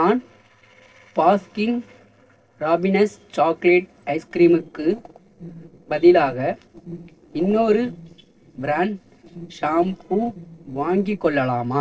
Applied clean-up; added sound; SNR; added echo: neural separator model SepFormer DNS4.